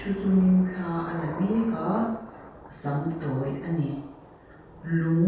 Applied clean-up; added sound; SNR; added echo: none; Thunder / Rain; 15 dB; reverberation time 0.6 s.